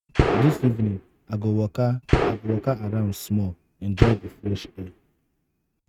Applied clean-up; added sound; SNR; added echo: neural mask model RNNoise.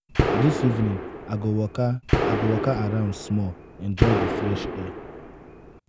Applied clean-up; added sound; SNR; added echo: none; Gunshot, gunfire; 1 dB; none.